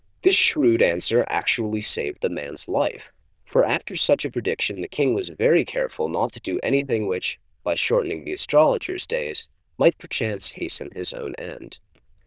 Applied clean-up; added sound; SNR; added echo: neural diffusion model UNIVERSE++.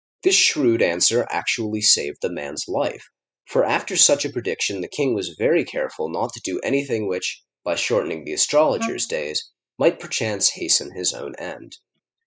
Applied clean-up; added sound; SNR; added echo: classical method spectral subtraction.